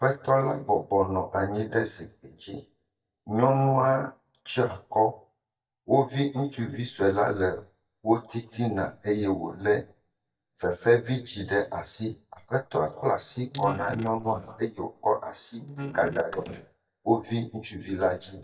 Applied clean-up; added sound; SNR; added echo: neural mask model DeepFilterNet 3.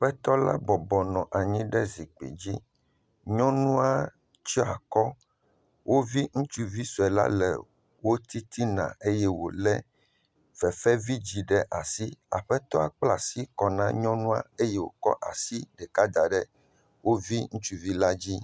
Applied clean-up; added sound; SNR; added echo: none; none; none; none.